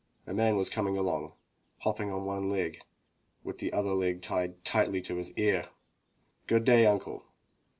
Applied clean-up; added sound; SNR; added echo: none; none; none; none.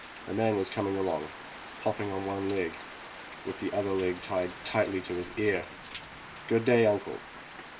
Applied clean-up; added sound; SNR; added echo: none; Rain; 13 dB; none.